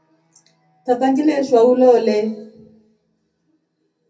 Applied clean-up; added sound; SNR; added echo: none; none; none; reverberation time 0.3 s.